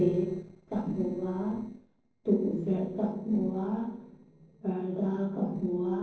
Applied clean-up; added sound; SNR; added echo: neural separator model SepFormer DNS4.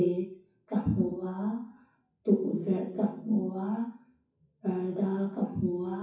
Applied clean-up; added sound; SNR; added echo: classical method WPE with log-MMSE.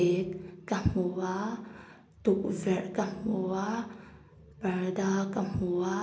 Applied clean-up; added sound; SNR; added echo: none; none; none; none.